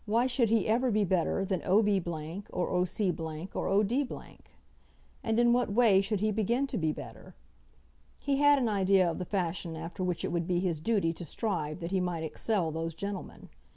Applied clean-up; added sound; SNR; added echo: none; none; none; none.